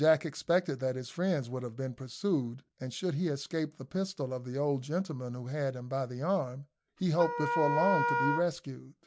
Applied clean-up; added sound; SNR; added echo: none; Wind instrument, woodwind instrument; -1 dB; none.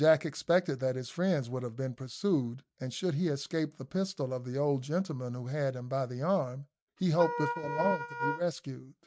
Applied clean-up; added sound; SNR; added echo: neural mask model RNNoise.